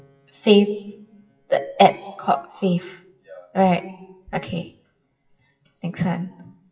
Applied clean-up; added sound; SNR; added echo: classical method WPE with log-MMSE.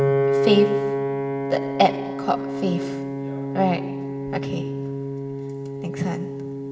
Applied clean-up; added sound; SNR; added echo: none; Piano; -1 dB; reverberation time 1.9 s.